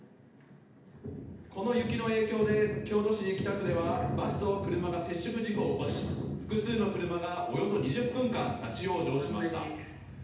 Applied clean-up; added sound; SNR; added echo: none; none; none; reverberation time 0.8 s.